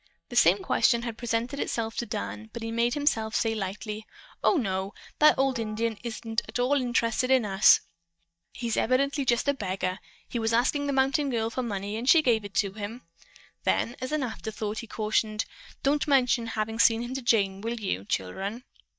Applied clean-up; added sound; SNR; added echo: neural mask model DeepFilterNet 3.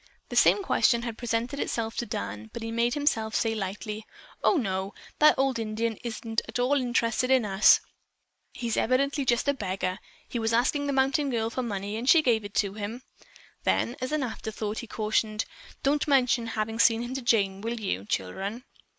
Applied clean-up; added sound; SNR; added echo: neural mask model Resemble Enhance denoiser.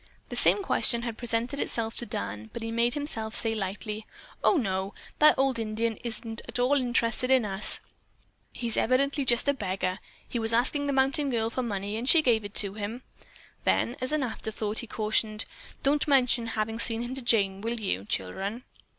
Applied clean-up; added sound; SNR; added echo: none; none; none; none.